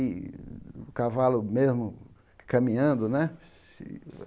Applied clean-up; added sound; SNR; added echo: none; none; none; none.